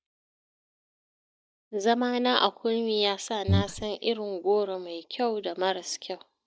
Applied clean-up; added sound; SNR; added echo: neural mask model DeepFilterNet 3.